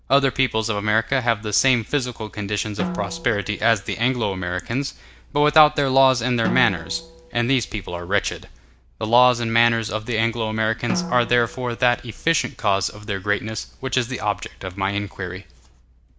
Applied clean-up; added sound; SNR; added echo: none; Drum; 11 dB; none.